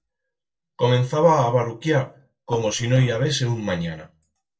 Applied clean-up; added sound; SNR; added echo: neural separator model SepFormer DNS4.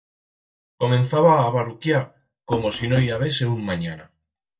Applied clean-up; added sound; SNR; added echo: neural mask model DeepFilterNet 3.